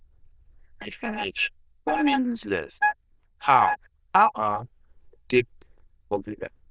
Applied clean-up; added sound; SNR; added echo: neural diffusion model UNIVERSE++.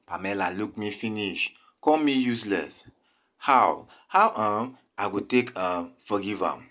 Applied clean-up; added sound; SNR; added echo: none; none; none; none.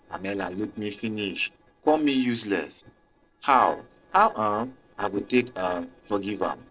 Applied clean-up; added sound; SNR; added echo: neural separator model SepFormer DNS4.